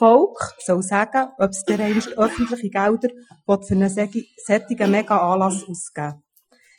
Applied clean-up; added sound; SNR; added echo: classical method Wiener filter.